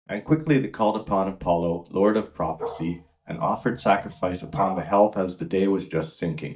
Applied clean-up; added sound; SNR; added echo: neural mask model DeepFilterNet 3.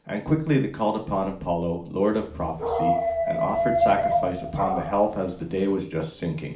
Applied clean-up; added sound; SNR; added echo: none; Dog; 0 dB; reverberation time 0.4 s.